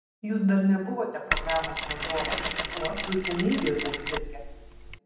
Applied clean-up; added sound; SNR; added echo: none; Mechanisms; 3 dB; reverberation time 0.9 s.